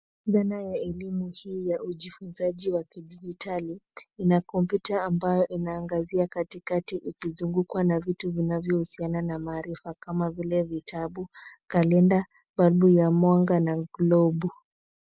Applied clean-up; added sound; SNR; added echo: none; none; none; none.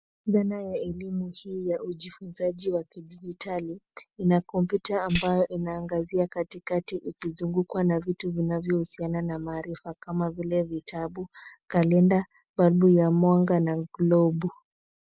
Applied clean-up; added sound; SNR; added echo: none; Tambourine; -3 dB; none.